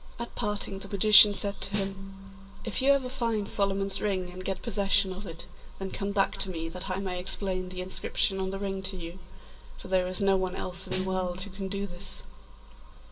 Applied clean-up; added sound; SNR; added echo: none; Snare drum; 11 dB; reverberation time 1.6 s.